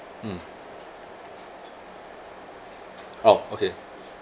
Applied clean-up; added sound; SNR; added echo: none; none; none; none.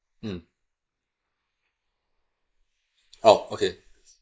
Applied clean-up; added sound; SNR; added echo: neural mask model Resemble Enhance denoiser.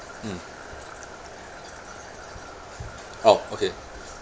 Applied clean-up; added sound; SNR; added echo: none; Trickle, dribble / Traffic noise, roadway noise; 15 dB; none.